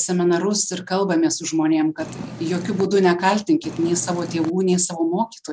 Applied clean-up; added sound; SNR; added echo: none; Purr; 12 dB; none.